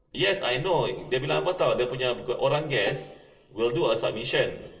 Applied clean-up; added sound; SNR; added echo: neural separator model SepFormer DNS4.